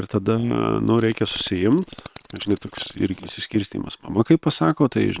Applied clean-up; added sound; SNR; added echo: neural separator model SepFormer WHAM!.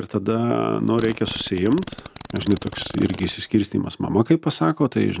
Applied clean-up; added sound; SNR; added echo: none; Fart; 15 dB; none.